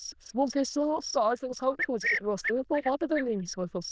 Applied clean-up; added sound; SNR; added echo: neural diffusion model UNIVERSE++.